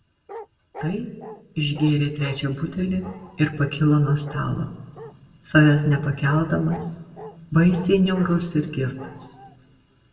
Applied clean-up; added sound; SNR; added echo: none; Bark; 20 dB; reverberation time 1.1 s.